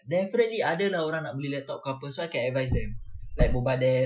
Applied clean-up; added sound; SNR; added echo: classical method Wiener filter.